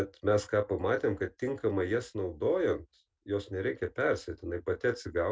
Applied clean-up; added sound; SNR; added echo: none; none; none; none.